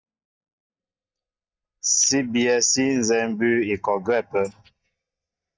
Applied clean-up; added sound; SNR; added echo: neural mask model DeepFilterNet 3.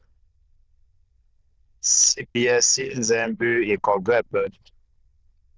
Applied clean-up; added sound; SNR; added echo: neural diffusion model UNIVERSE++.